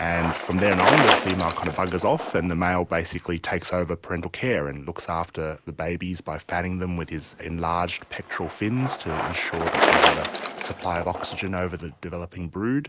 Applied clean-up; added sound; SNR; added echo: none; Bicycle; 1 dB; none.